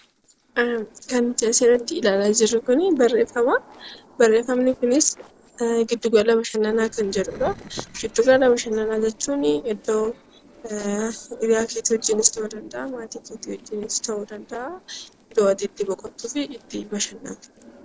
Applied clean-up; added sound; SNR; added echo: neural separator model SepFormer DNS4.